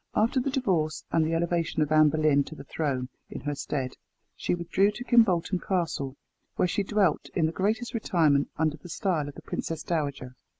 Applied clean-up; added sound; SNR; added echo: none; none; none; none.